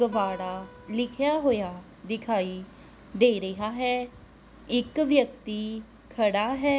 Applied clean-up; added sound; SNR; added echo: none; Acoustic guitar; 18 dB; none.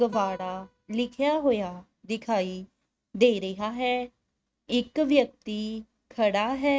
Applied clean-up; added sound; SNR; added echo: neural mask model RNNoise.